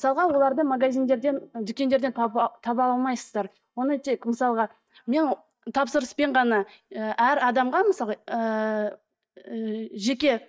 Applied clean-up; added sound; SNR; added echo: neural mask model DeepFilterNet 3.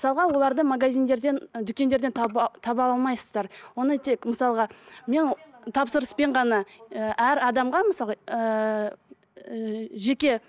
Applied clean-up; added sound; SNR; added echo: none; none; none; none.